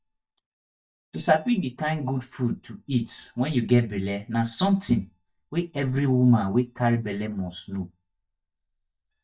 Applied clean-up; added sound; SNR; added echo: neural mask model DeepFilterNet 3.